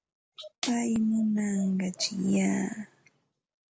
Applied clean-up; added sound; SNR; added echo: none; none; none; none.